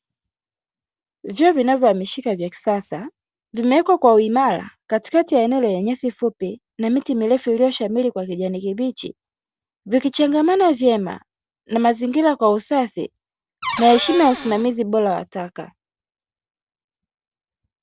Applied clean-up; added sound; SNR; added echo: none; Cupboard open or close / Door; 9 dB; none.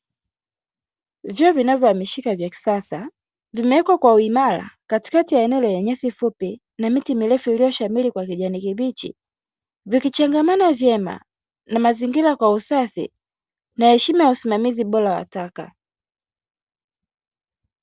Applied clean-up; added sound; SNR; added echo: none; none; none; none.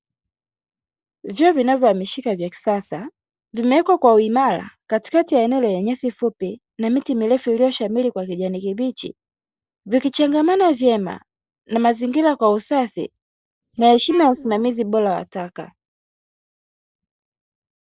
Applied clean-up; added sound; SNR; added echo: neural mask model Resemble Enhance denoiser.